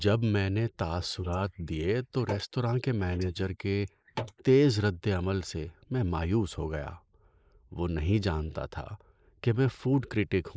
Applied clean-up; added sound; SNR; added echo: neural mask model Resemble Enhance denoiser.